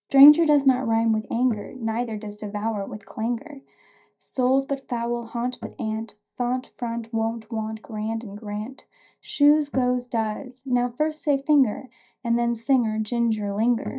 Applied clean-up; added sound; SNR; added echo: neural mask model DeepFilterNet 3.